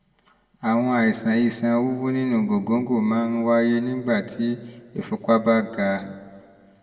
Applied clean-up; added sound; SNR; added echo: none; none; none; reverberation time 1.3 s.